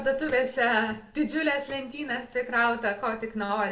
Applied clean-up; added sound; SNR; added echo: neural separator model SepFormer DNS4.